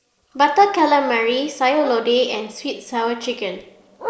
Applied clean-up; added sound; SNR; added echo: neural separator model SepFormer DNS4.